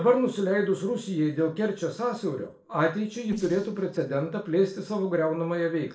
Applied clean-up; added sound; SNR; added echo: neural separator model SepFormer DNS4.